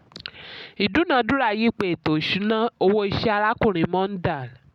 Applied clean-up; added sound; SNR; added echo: none; none; none; none.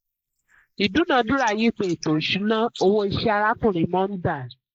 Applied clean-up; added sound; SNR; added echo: neural mask model Resemble Enhance denoiser.